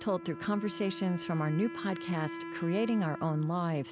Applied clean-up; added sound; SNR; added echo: none; Wind instrument, woodwind instrument; 11 dB; none.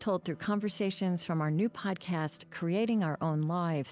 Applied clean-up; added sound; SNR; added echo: none; none; none; none.